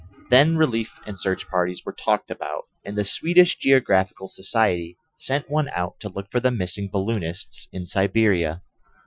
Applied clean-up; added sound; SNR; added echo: classical method Wiener filter.